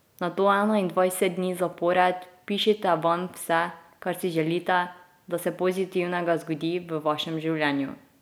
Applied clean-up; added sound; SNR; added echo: none; none; none; none.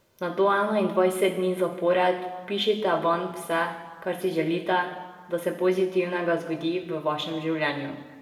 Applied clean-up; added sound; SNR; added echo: none; none; none; reverberation time 1.1 s.